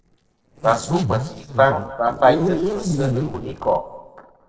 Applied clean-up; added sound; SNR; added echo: neural separator model SepFormer DNS4.